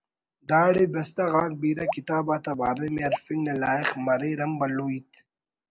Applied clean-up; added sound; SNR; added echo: none; Raindrop / Drip; 7 dB; none.